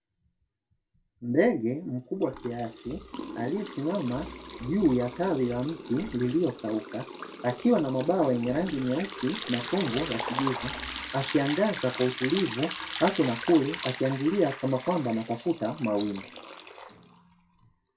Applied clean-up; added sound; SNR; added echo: none; Liquid; 11 dB; reverberation time 0.2 s.